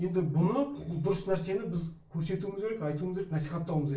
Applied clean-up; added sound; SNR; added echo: none; none; none; reverberation time 0.3 s.